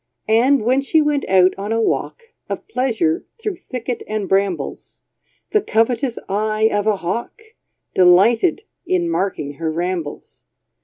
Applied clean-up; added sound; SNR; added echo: none; none; none; none.